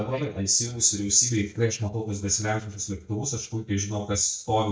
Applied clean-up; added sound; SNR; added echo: neural mask model DeepFilterNet 3.